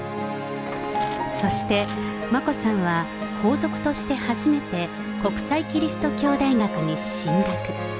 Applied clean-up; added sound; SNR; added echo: none; none; none; none.